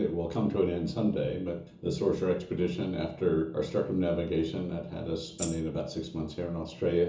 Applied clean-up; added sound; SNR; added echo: none; Tambourine; 12 dB; reverberation time 0.7 s.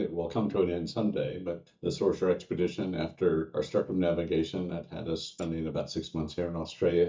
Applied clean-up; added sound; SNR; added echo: neural mask model DeepFilterNet 3.